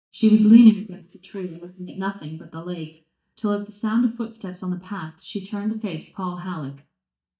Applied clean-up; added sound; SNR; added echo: neural mask model DeepFilterNet 3.